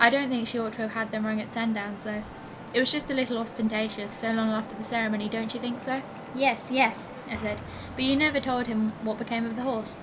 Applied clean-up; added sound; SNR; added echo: none; Traffic noise, roadway noise + Engine; 13 dB; none.